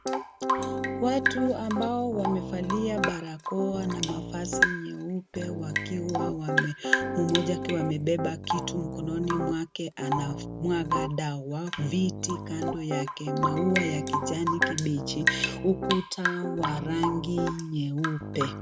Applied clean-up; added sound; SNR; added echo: none; Drip / Rain + Piano; 1 dB; none.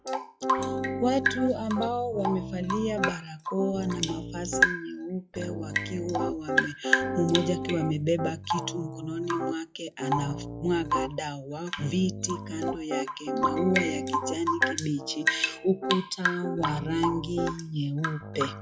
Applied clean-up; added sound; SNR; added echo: classical method log-MMSE.